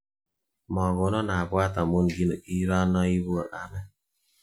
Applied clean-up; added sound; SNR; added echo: none; none; none; none.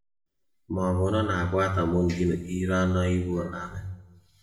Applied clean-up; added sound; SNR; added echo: none; none; none; reverberation time 0.7 s.